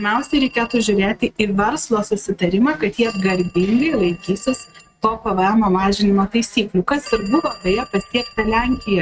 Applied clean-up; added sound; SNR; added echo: neural mask model RNNoise.